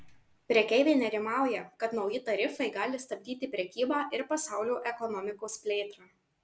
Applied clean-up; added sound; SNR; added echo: none; none; none; none.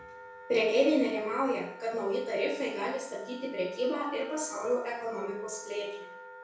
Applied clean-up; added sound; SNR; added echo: none; Wind instrument, woodwind instrument; 16 dB; reverberation time 0.6 s.